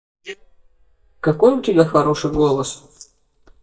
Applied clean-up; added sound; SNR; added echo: neural mask model DeepFilterNet 3.